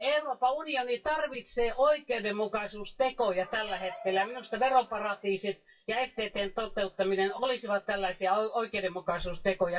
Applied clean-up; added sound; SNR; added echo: classical method WPE with log-MMSE.